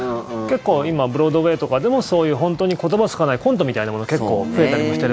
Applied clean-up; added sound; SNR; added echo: none; none; none; none.